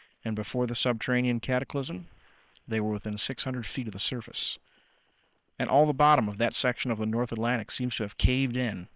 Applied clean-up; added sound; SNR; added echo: neural separator model SepFormer WHAM!.